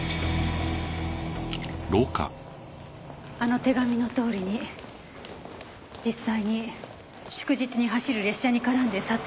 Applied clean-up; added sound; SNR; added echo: none; Splash, splatter; 17 dB; none.